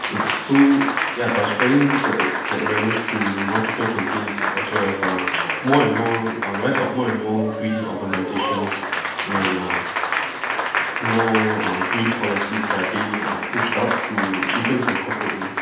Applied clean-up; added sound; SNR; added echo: none; Applause; 1 dB; reverberation time 0.9 s.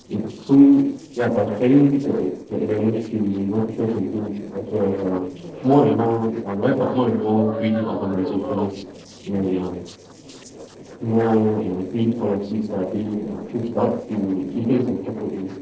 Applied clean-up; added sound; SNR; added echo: neural separator model SepFormer DNS4.